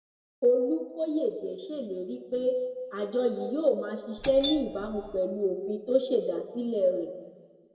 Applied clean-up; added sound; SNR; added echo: none; Doorbell; 9 dB; reverberation time 1.4 s.